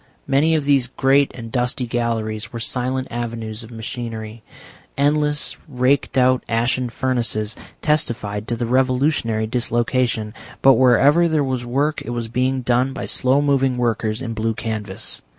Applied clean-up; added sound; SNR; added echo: none; none; none; none.